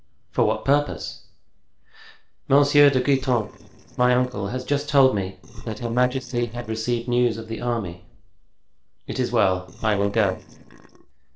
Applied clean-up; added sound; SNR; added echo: neural separator model SepFormer DNS4.